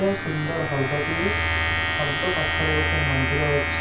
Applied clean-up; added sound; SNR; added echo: none; Domestic sounds, home sounds; -4 dB; reverberation time 0.3 s.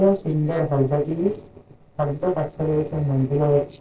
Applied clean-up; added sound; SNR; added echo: neural separator model SepFormer DNS4.